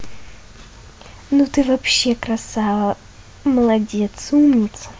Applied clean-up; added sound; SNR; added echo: none; none; none; none.